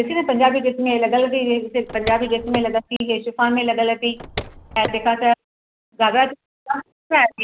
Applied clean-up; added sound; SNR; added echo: none; Car; 11 dB; none.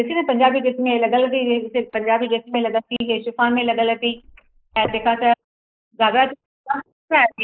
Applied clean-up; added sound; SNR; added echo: neural mask model Resemble Enhance denoiser.